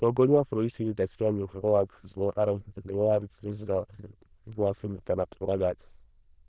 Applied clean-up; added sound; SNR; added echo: neural diffusion model UNIVERSE++.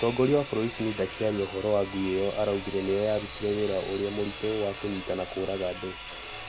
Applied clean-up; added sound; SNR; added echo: none; Sawing; 11 dB; none.